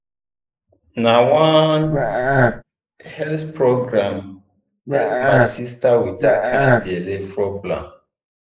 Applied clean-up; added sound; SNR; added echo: neural mask model Resemble Enhance denoiser.